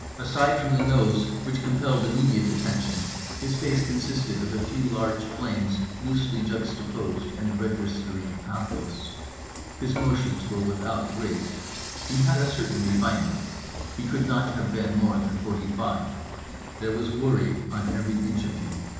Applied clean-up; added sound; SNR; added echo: none; Frying (food) / Dishes, pots, and pans; 10 dB; reverberation time 1.0 s.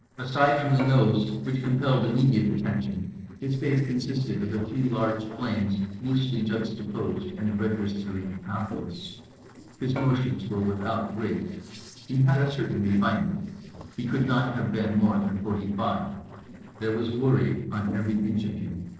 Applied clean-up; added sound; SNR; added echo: neural separator model SepFormer DNS4.